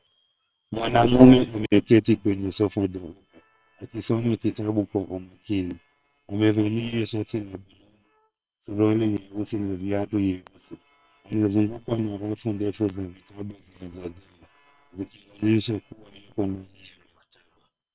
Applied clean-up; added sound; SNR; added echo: neural separator model SepFormer WHAM!.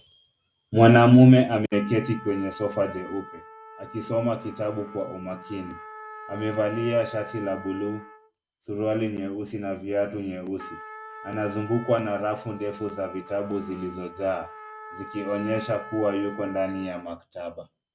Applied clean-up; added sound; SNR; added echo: none; Trumpet; 17 dB; none.